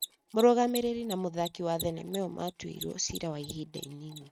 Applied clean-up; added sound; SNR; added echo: neural mask model RNNoise.